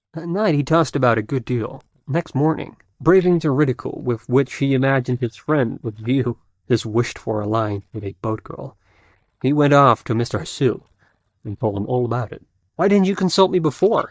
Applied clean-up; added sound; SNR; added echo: neural mask model DeepFilterNet 3.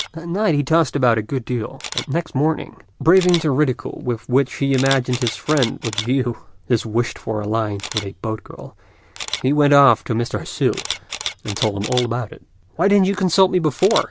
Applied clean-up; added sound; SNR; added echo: none; Camera; 13 dB; none.